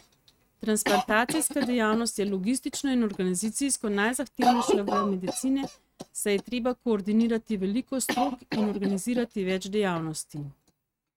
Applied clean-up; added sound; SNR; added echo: neural mask model RNNoise.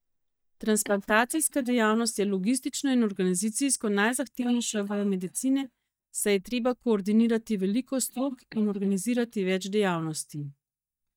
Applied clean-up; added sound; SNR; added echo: neural mask model DeepFilterNet 3.